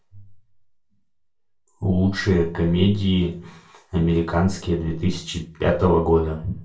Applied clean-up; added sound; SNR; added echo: none; none; none; reverberation time 0.3 s.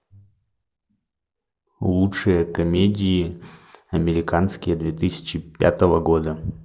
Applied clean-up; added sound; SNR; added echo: none; none; none; none.